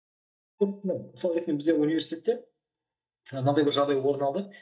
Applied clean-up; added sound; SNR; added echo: neural mask model DeepFilterNet 3.